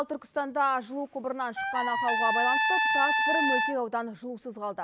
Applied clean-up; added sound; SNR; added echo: none; Trumpet; -3 dB; none.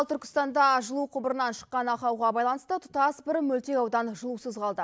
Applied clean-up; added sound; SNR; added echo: none; none; none; none.